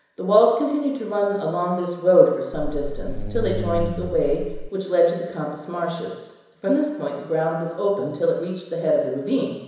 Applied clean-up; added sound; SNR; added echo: none; Buzz; 4 dB; reverberation time 1.0 s.